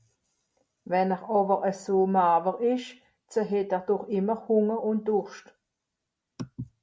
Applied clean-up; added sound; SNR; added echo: none; none; none; none.